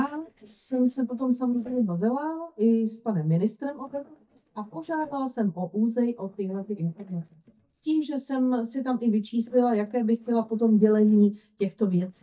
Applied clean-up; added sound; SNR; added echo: neural mask model DeepFilterNet 3.